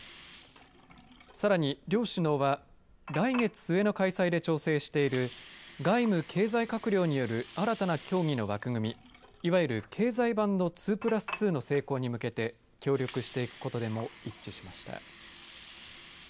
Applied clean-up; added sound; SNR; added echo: none; Water; 17 dB; none.